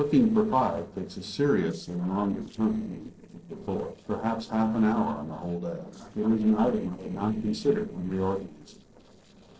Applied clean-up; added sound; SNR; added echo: neural separator model SepFormer DNS4.